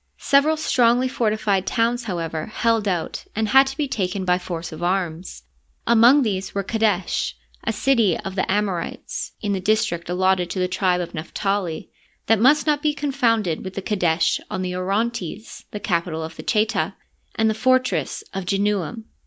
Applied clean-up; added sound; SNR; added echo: none; none; none; none.